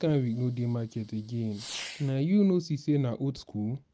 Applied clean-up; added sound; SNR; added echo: none; Fireworks; 19 dB; none.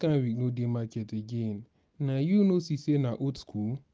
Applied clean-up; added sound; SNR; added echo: none; none; none; none.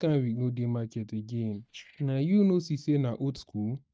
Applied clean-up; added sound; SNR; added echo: neural mask model DeepFilterNet 3.